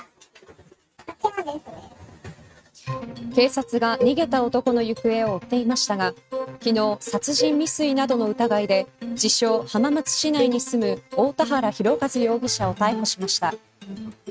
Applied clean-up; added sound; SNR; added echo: neural mask model RNNoise.